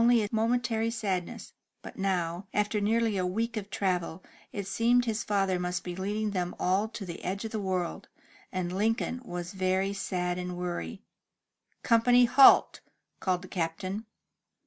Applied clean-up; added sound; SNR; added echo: none; none; none; none.